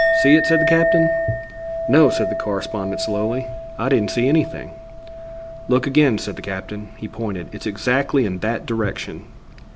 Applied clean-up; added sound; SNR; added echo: none; Chink, clink; 4 dB; none.